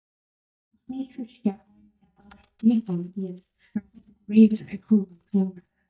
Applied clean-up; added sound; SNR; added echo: neural mask model DeepFilterNet 3.